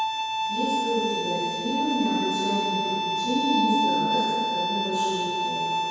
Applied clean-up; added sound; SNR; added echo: none; Bowed string instrument; -3 dB; reverberation time 2.2 s.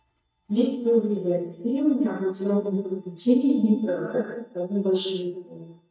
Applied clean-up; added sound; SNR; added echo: neural mask model DeepFilterNet 3.